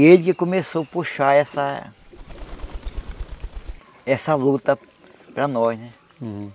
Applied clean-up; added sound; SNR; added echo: none; Bird; 11 dB; none.